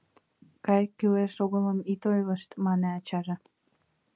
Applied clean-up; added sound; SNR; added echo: none; none; none; none.